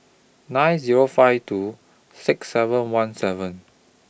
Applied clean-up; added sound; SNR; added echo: none; none; none; none.